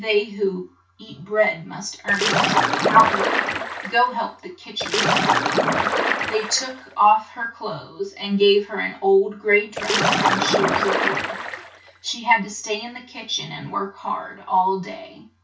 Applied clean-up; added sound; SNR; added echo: none; Splash, splatter; -1 dB; reverberation time 0.1 s.